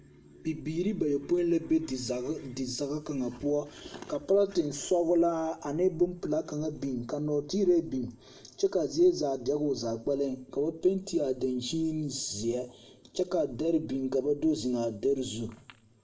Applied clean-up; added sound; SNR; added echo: none; none; none; reverberation time 0.4 s.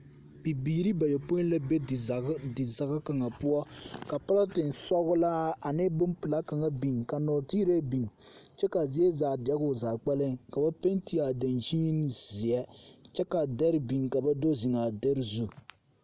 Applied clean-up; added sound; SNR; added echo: none; none; none; none.